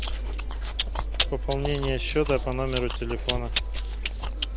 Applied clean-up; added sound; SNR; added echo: none; Chewing, mastication; -3 dB; none.